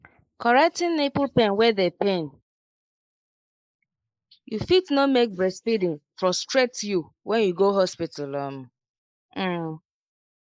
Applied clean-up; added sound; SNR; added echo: neural mask model Resemble Enhance denoiser.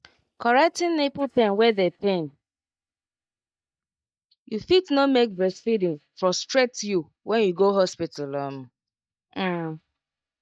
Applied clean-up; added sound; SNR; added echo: neural mask model DeepFilterNet 3.